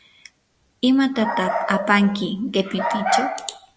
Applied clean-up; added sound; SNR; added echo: none; none; none; none.